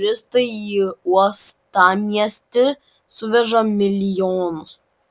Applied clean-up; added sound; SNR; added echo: none; none; none; none.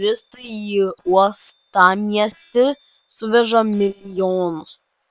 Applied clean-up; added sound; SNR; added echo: neural separator model SepFormer WHAM!.